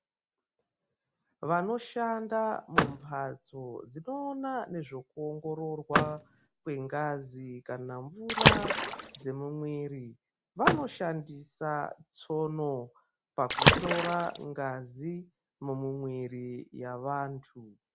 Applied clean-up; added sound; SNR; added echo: none; Vehicle + Water / Splash, splatter; -5 dB; none.